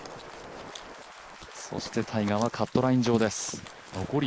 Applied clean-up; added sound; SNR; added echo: neural mask model Resemble Enhance denoiser.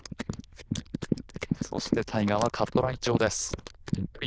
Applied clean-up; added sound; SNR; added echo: neural diffusion model UNIVERSE++.